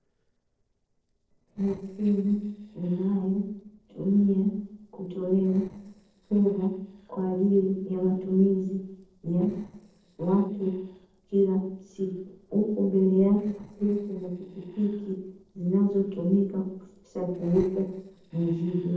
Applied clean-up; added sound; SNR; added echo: neural separator model SepFormer DNS4.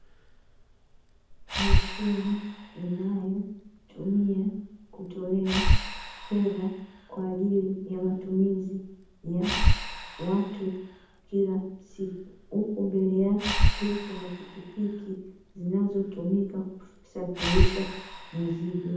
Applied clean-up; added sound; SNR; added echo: none; Breathing; 0 dB; reverberation time 0.8 s.